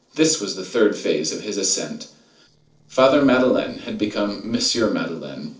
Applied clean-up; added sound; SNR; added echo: neural separator model SepFormer DNS4.